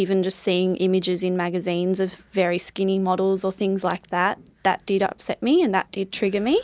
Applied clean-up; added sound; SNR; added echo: none; none; none; none.